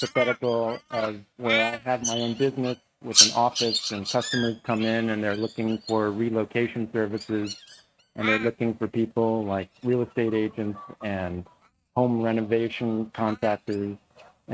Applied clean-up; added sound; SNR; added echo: neural mask model RNNoise.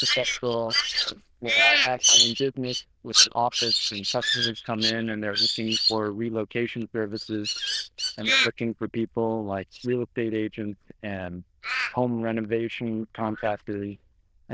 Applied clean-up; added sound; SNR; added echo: neural diffusion model UNIVERSE++.